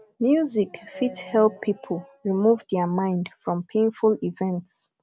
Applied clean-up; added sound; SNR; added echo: none; none; none; none.